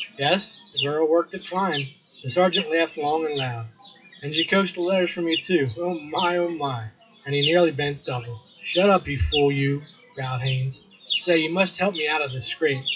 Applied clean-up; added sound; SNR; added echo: classical method WPE with log-MMSE.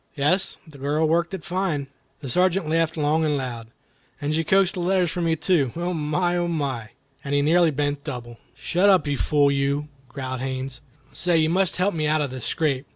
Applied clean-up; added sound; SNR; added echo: none; none; none; none.